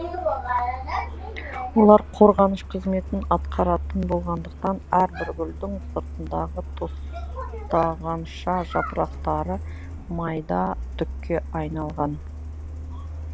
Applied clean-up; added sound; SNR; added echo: none; Truck; 9 dB; none.